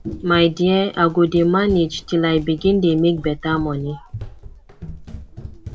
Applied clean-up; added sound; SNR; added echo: none; Run; 16 dB; none.